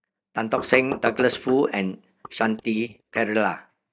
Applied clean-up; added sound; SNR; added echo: neural mask model DeepFilterNet 3.